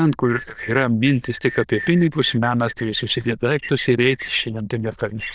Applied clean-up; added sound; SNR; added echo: neural diffusion model UNIVERSE++.